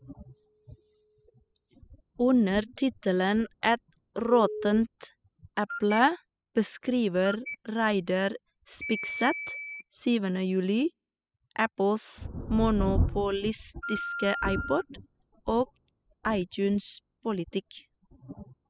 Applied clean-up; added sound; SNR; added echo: classical method spectral subtraction.